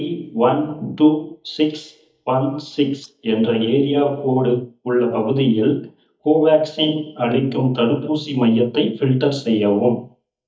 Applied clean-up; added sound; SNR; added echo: neural mask model DeepFilterNet 3.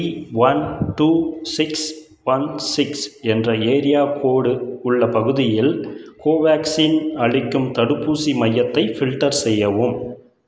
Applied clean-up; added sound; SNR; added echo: none; none; none; none.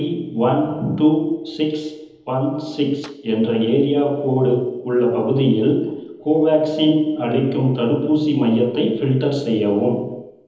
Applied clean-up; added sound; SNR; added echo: neural separator model SepFormer DNS4.